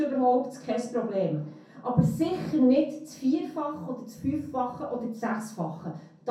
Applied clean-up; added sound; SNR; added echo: none; none; none; reverberation time 0.5 s.